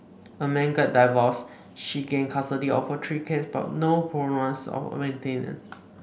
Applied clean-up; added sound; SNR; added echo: none; none; none; none.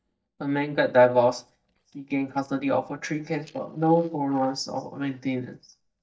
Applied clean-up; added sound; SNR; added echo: neural mask model DeepFilterNet 3.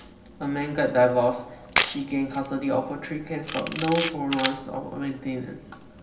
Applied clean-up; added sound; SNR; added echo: none; Camera; 4 dB; reverberation time 1.3 s.